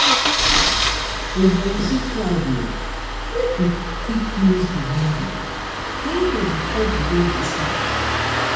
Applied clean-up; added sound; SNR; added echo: none; Engine starting; -1 dB; reverberation time 0.9 s.